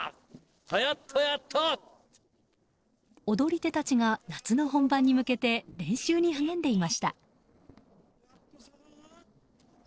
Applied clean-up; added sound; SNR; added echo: neural separator model SepFormer DNS4.